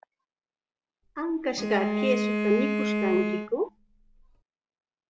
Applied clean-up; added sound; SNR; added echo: none; Bowed string instrument; -2 dB; none.